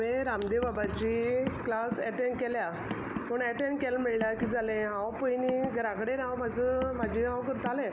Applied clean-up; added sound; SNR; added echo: none; Car; 12 dB; none.